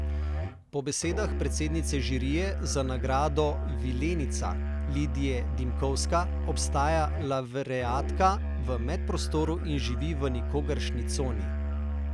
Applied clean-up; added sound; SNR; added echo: none; Musical instrument; -1 dB; none.